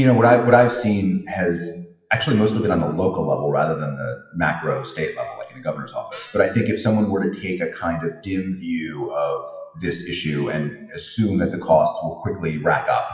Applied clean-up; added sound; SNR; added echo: classical method WPE with log-MMSE.